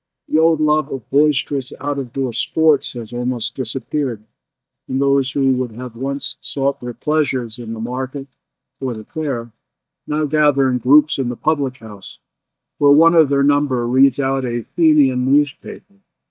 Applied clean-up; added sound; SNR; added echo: neural mask model DeepFilterNet 3.